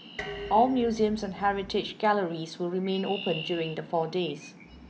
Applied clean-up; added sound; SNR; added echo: none; Chirp, tweet + Dishes, pots, and pans; 14 dB; none.